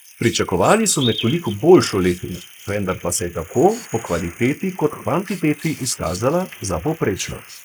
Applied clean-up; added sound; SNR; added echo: neural mask model Resemble Enhance denoiser.